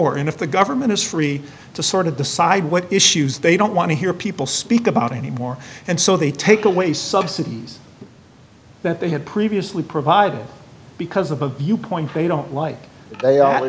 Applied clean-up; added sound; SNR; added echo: none; none; none; none.